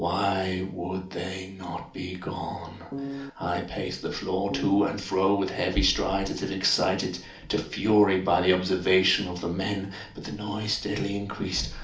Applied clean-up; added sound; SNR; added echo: none; Piano; 6 dB; reverberation time 0.4 s.